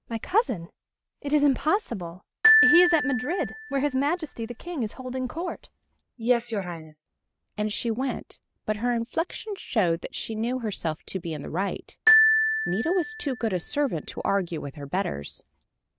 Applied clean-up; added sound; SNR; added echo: none; Glockenspiel; 0 dB; none.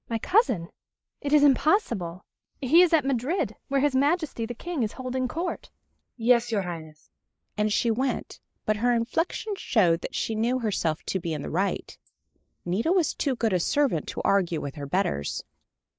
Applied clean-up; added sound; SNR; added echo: neural mask model Resemble Enhance denoiser.